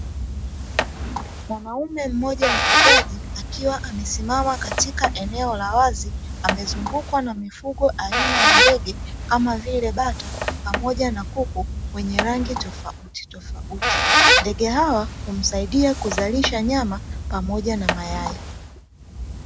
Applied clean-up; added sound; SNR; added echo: none; Squeak; -1 dB; none.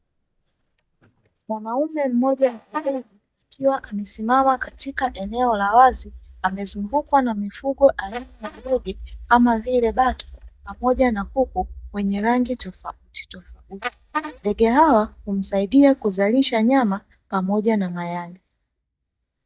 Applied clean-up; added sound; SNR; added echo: neural mask model DeepFilterNet 3.